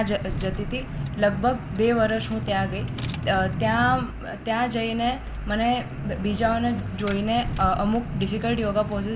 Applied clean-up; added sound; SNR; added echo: none; Engine / Car; 6 dB; none.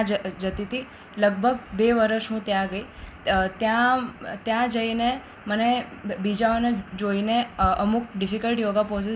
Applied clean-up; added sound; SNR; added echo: none; none; none; none.